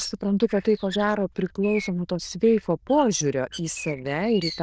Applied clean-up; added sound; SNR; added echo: neural diffusion model UNIVERSE++.